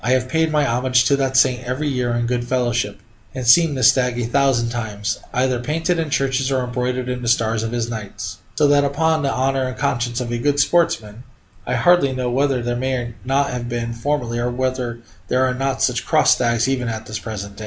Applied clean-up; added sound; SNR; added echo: none; none; none; none.